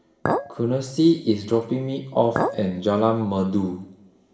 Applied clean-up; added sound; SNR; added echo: none; Chink, clink; 8 dB; reverberation time 0.8 s.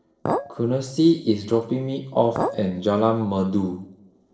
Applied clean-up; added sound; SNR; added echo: neural separator model SepFormer DNS4.